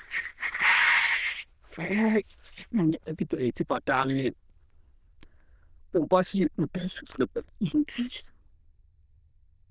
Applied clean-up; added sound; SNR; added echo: neural diffusion model UNIVERSE++.